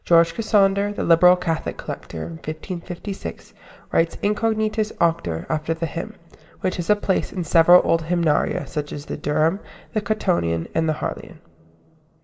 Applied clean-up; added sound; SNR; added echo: none; none; none; reverberation time 1.0 s.